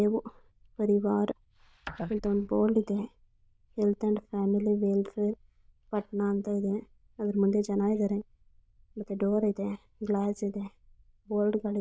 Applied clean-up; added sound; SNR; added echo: neural diffusion model UNIVERSE++.